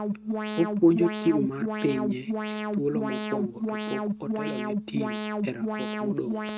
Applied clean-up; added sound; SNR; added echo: neural mask model RNNoise.